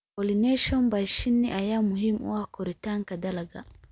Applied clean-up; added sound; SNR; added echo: none; none; none; none.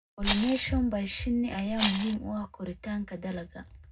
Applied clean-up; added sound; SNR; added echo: none; Rattle; -4 dB; reverberation time 0.3 s.